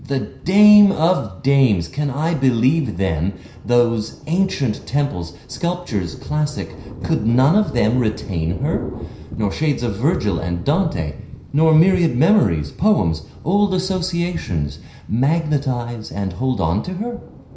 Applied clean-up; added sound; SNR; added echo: none; Thunder; 15 dB; reverberation time 0.5 s.